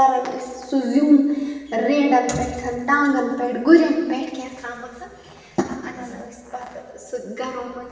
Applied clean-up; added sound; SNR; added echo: none; none; none; reverberation time 1.4 s.